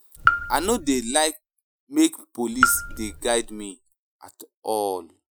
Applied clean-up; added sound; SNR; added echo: classical method Wiener filter.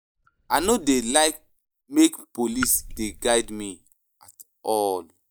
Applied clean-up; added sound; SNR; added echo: neural mask model DeepFilterNet 3.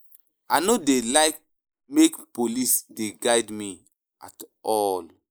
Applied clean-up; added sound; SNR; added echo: neural mask model Resemble Enhance denoiser.